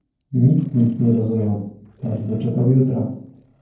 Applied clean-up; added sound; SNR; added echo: neural separator model SepFormer DNS4.